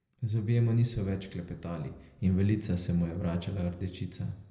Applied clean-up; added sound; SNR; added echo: none; none; none; reverberation time 0.7 s.